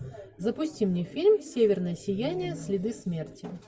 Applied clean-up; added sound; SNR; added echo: none; none; none; none.